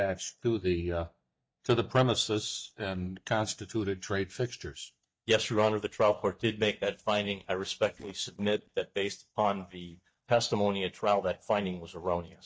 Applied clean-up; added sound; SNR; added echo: neural mask model DeepFilterNet 3.